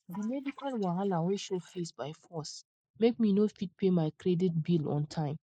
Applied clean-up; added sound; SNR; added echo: neural mask model Resemble Enhance denoiser.